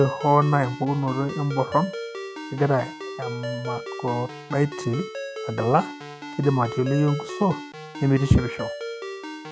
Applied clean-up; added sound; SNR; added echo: none; Ringtone; 10 dB; none.